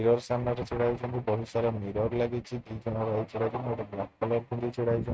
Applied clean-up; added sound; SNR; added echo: neural mask model RNNoise.